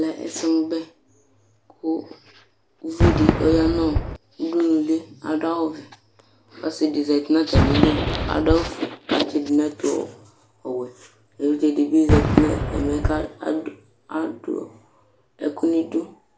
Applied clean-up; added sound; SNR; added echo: none; Fireworks; 4 dB; none.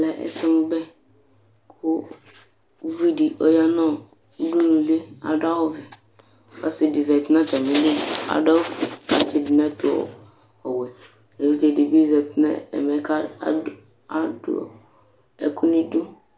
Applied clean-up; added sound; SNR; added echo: none; none; none; none.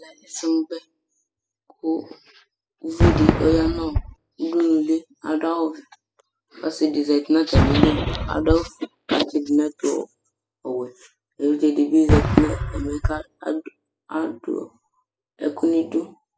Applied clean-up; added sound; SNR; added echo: classical method spectral subtraction.